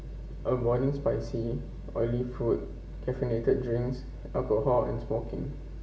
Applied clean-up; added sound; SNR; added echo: none; none; none; reverberation time 0.7 s.